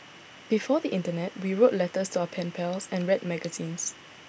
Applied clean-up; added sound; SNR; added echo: none; none; none; none.